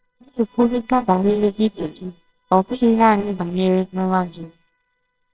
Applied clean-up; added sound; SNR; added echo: neural separator model SepFormer WHAMR!.